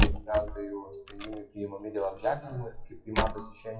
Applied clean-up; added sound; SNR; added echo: classical method WPE with log-MMSE.